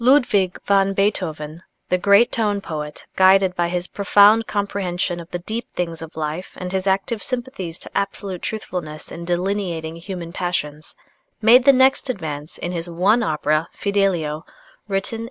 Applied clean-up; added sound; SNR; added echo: none; none; none; none.